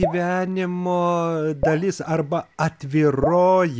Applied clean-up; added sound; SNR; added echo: none; Drip; 10 dB; none.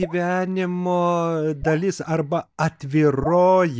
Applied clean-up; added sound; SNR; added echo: neural mask model DeepFilterNet 3.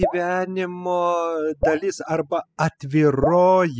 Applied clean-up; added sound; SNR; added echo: classical method spectral subtraction.